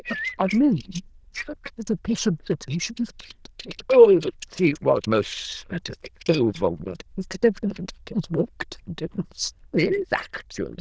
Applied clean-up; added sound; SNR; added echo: neural diffusion model UNIVERSE++.